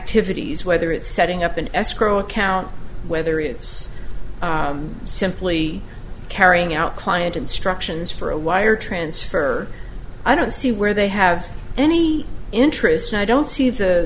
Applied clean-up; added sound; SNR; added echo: none; none; none; none.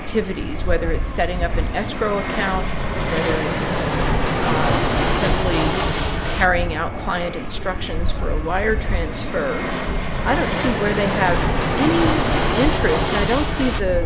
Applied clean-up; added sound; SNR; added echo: none; Fixed-wing aircraft, airplane; -2 dB; none.